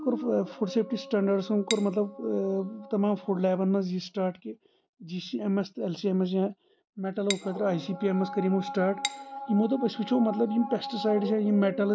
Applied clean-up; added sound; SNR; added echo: none; Cutlery, silverware / Dishes, pots, and pans; 10 dB; none.